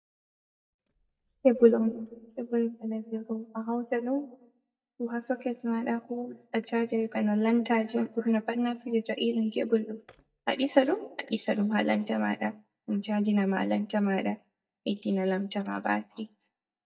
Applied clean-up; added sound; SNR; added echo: neural mask model DeepFilterNet 3.